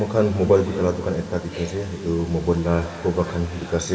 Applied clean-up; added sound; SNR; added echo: none; Domestic sounds, home sounds; 19 dB; reverberation time 2.7 s.